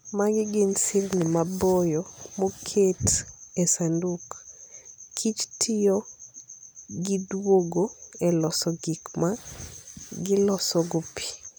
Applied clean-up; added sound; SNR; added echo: none; none; none; none.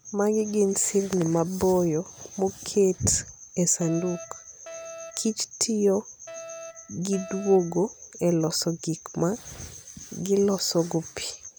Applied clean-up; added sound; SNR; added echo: none; Alarm; 16 dB; none.